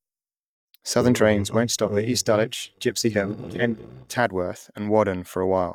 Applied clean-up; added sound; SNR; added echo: neural mask model DeepFilterNet 3.